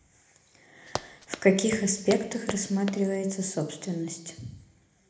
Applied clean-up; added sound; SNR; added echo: none; Run; 11 dB; reverberation time 0.7 s.